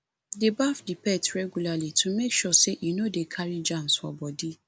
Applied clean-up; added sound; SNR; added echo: none; none; none; none.